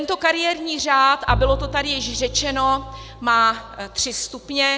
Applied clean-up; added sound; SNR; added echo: none; Bowed string instrument; 11 dB; none.